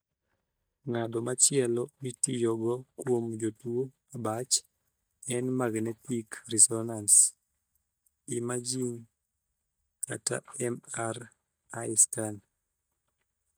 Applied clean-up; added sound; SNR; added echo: neural mask model DeepFilterNet 3.